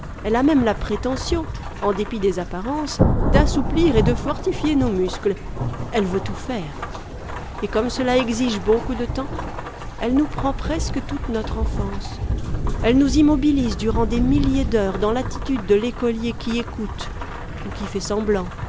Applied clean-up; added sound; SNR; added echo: none; Rain / Thunderstorm; 3 dB; none.